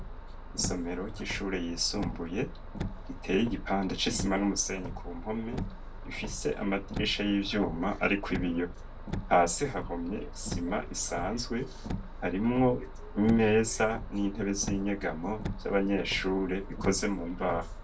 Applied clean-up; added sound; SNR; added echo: none; Car; 7 dB; reverberation time 0.2 s.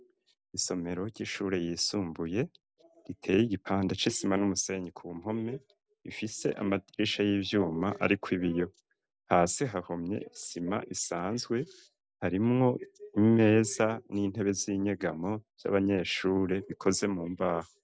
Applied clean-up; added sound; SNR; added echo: none; none; none; none.